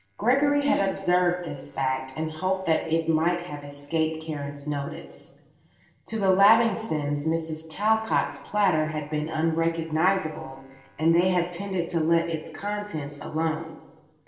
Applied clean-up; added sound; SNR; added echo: neural separator model SepFormer DNS4.